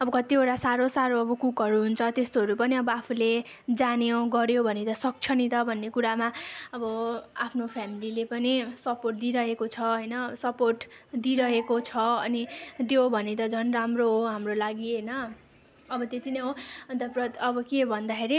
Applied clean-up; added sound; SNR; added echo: none; none; none; none.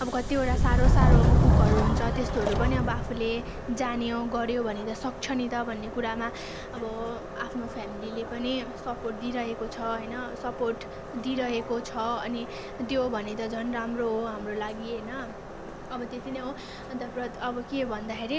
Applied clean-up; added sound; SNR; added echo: none; Subway, metro, underground; -3 dB; none.